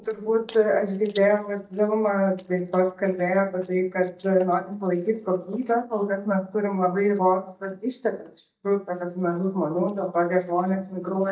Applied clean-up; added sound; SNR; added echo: neural mask model DeepFilterNet 3.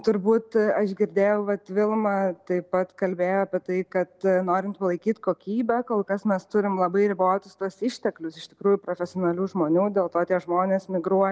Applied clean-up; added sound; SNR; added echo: none; none; none; none.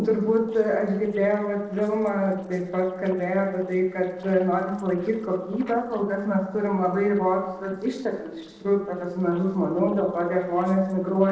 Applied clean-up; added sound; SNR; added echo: neural separator model SepFormer DNS4.